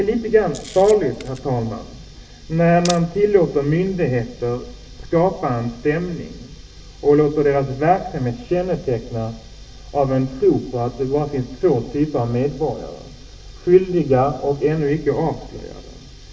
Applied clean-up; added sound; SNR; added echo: none; Camera; 19 dB; reverberation time 0.8 s.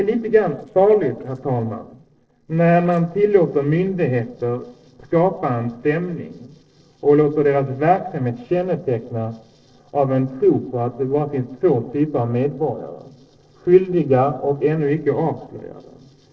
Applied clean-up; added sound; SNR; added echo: neural separator model SepFormer DNS4.